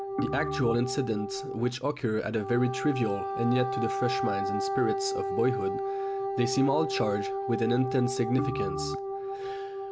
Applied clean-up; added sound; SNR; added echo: none; Wind instrument, woodwind instrument + Organ; 2 dB; none.